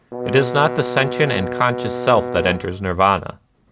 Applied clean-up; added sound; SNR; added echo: none; Bowed string instrument; 7 dB; none.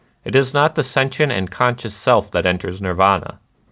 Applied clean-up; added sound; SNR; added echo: none; none; none; none.